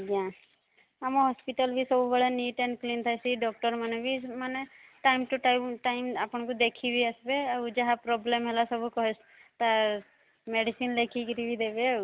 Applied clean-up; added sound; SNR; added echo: none; none; none; none.